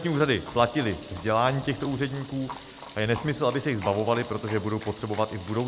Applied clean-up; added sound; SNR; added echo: none; Livestock, farm animals, working animals + Thunder; 15 dB; none.